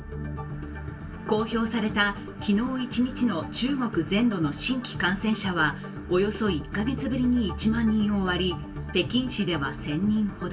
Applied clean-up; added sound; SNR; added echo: none; none; none; reverberation time 0.2 s.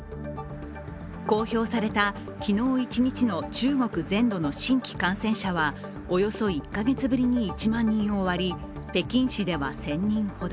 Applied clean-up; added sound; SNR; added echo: none; none; none; none.